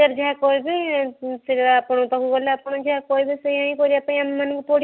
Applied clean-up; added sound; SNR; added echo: none; none; none; none.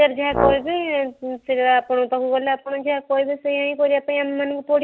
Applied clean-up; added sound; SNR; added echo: none; Brass instrument; 7 dB; none.